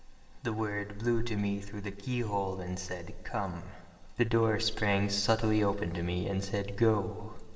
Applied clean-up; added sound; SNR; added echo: none; none; none; reverberation time 2.7 s.